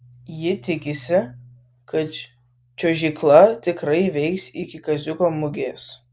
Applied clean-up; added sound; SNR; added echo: none; none; none; none.